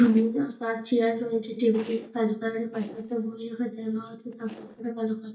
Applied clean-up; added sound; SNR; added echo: neural mask model DeepFilterNet 3.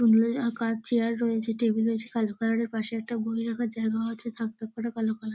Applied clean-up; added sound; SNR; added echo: none; none; none; none.